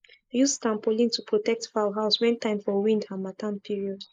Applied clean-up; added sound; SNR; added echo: neural mask model Resemble Enhance denoiser.